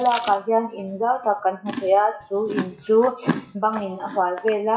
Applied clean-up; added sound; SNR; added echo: classical method WPE with log-MMSE.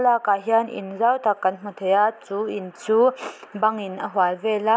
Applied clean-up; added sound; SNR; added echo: none; none; none; none.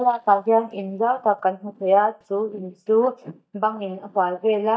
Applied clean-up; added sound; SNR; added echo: neural mask model DeepFilterNet 3.